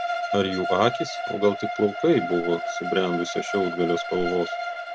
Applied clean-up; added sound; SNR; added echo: none; Bowed string instrument; 5 dB; none.